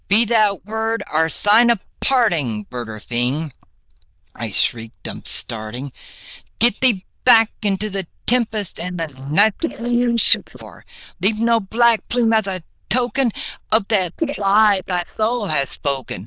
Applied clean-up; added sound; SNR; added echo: neural diffusion model UNIVERSE++.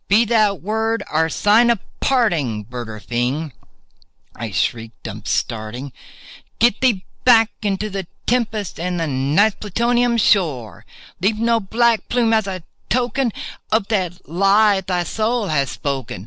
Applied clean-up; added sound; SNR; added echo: none; none; none; none.